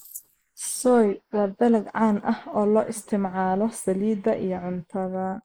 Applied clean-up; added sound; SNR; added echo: neural mask model Resemble Enhance denoiser.